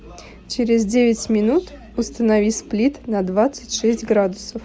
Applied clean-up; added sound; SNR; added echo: none; none; none; none.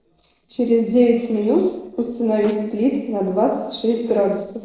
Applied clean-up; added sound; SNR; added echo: neural separator model SepFormer DNS4.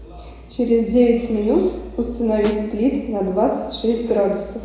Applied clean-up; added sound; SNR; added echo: none; Snare drum; 19 dB; reverberation time 1.0 s.